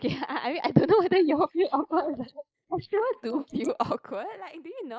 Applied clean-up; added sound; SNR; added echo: neural mask model Resemble Enhance denoiser.